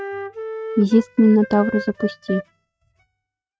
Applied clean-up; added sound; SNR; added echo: neural mask model RNNoise.